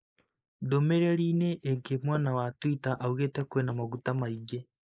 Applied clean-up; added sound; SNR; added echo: neural mask model Resemble Enhance denoiser.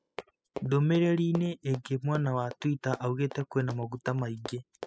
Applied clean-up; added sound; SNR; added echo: classical method spectral subtraction.